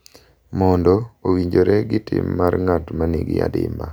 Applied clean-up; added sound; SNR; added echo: none; none; none; none.